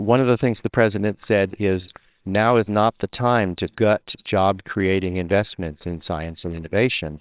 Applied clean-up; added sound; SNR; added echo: neural separator model SepFormer WHAMR!.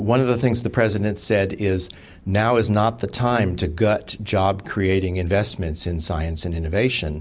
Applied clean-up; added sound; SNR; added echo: none; none; none; none.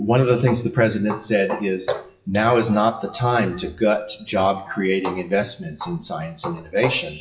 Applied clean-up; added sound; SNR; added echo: classical method WPE with log-MMSE.